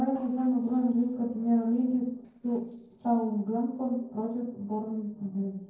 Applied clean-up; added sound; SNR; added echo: neural separator model SepFormer DNS4.